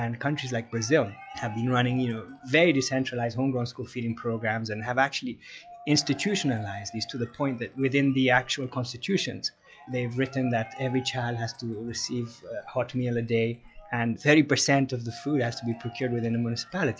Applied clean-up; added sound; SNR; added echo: classical method log-MMSE.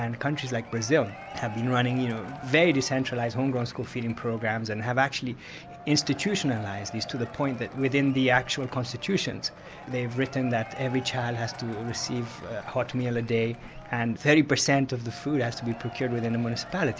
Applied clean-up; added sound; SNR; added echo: none; Applause / Crowd / Cheering; 17 dB; none.